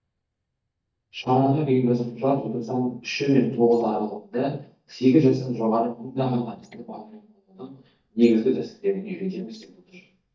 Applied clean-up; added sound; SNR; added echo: neural mask model DeepFilterNet 3.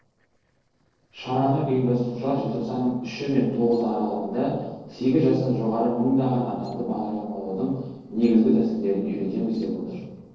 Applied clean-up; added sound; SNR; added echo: neural separator model SepFormer DNS4.